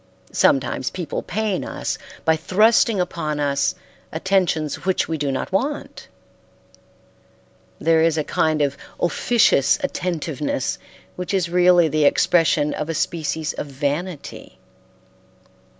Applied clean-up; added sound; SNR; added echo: none; none; none; none.